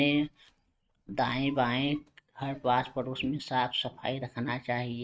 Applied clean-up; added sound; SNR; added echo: neural mask model RNNoise.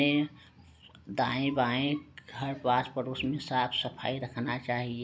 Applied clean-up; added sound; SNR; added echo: none; none; none; none.